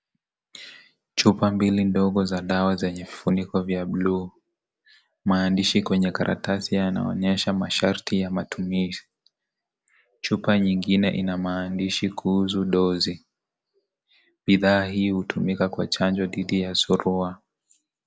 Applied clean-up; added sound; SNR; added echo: none; none; none; none.